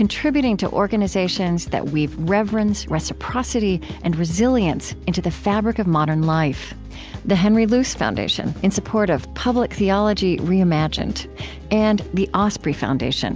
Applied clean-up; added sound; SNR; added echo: none; none; none; none.